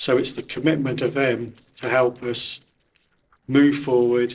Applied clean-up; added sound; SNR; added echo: neural separator model SepFormer DNS4.